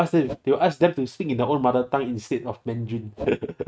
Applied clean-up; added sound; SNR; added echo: neural mask model RNNoise.